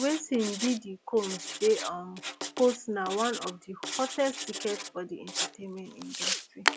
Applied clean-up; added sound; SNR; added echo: none; Writing; 5 dB; none.